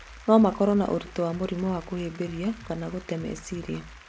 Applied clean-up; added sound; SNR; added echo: none; Applause + Bass drum; 18 dB; none.